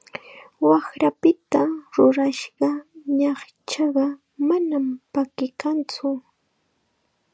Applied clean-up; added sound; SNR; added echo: none; none; none; none.